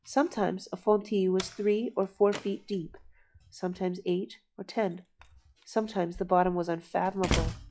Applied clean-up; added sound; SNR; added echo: classical method log-MMSE.